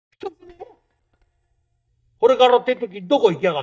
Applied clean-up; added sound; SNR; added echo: neural mask model DeepFilterNet 3.